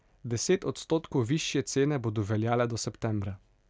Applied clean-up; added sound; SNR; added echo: none; none; none; none.